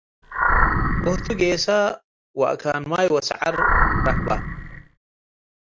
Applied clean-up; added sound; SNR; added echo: none; Animal; -3 dB; none.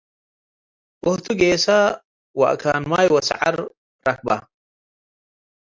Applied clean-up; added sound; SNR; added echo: none; none; none; none.